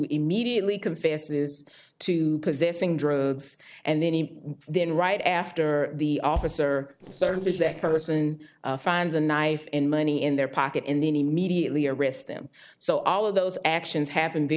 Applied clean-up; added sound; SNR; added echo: neural separator model SepFormer DNS4.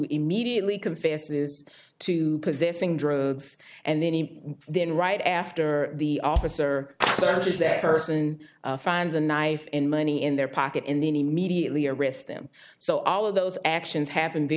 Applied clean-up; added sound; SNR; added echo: none; Bass drum; 7 dB; none.